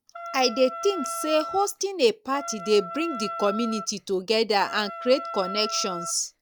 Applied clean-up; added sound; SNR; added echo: none; Wind instrument, woodwind instrument; 10 dB; none.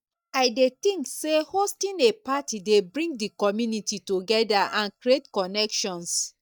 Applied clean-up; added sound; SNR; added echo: neural mask model DeepFilterNet 3.